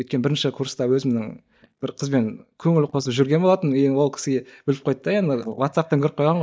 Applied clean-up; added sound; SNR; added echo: neural mask model DeepFilterNet 3.